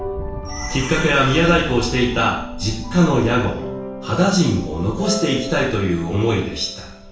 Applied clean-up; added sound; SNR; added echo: none; Wind; 13 dB; reverberation time 0.7 s.